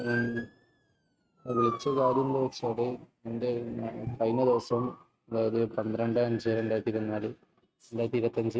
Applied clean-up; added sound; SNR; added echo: neural mask model RNNoise.